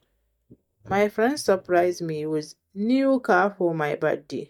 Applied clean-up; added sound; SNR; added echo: neural mask model DeepFilterNet 3.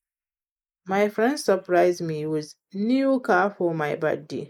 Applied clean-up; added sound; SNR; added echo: neural mask model Resemble Enhance denoiser.